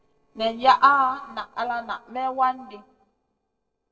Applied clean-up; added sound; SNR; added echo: neural separator model SepFormer DNS4.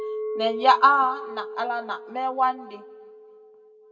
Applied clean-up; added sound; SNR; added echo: none; Chink, clink; 11 dB; reverberation time 1.1 s.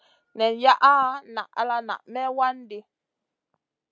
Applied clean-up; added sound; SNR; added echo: none; none; none; none.